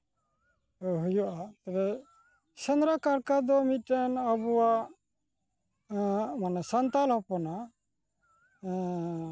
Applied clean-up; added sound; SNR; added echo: none; none; none; none.